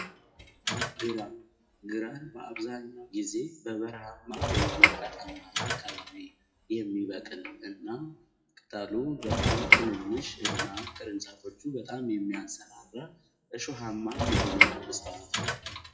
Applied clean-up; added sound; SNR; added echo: classical method WPE with log-MMSE.